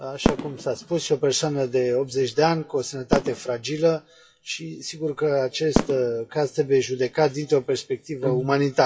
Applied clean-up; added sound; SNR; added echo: classical method WPE with log-MMSE.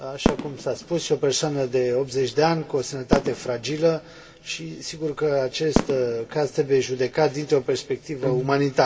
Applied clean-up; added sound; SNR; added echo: none; Fireworks; 8 dB; reverberation time 1.7 s.